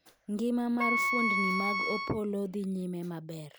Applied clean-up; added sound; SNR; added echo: none; Wind instrument, woodwind instrument; -1 dB; none.